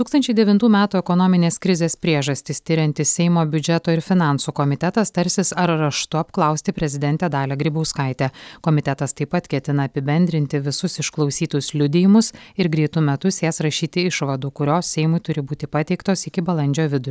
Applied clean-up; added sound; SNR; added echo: none; none; none; none.